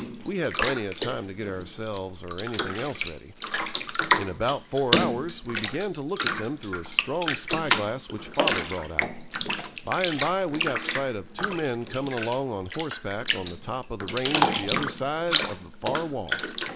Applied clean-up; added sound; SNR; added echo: none; Bathtub (filling or washing); 0 dB; none.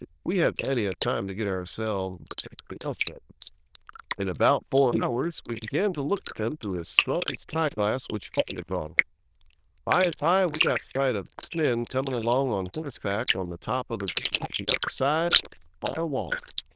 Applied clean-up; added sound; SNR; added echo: neural diffusion model UNIVERSE++.